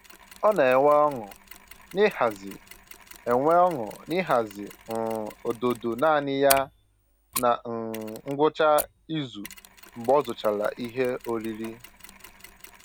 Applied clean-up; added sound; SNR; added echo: none; Mechanisms; 16 dB; none.